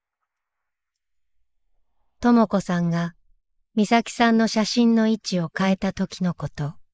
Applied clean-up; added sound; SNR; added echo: neural mask model Resemble Enhance denoiser.